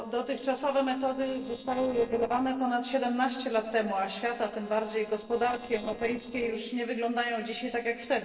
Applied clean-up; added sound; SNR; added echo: neural separator model SepFormer DNS4.